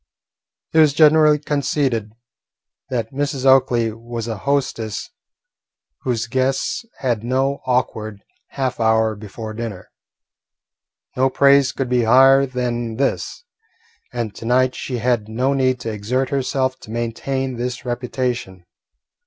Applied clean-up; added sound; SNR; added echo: none; none; none; none.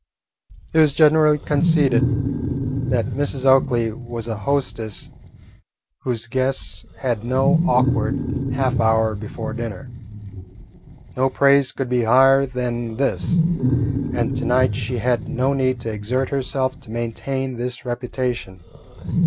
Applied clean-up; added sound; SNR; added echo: none; Wild animals; 3 dB; none.